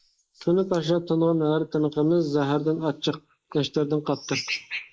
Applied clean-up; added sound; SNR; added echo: neural mask model Resemble Enhance denoiser.